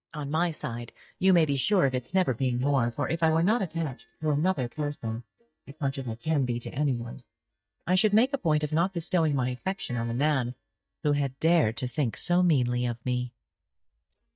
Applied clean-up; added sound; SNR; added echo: neural mask model DeepFilterNet 3.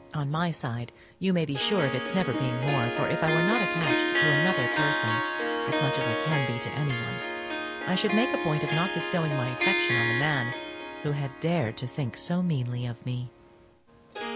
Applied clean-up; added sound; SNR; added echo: none; Harp; 1 dB; none.